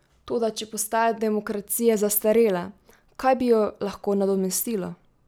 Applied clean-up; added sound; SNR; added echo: none; none; none; none.